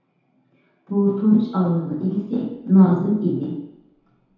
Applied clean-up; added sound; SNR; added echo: none; none; none; reverberation time 0.8 s.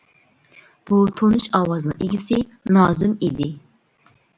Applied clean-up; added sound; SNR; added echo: none; none; none; none.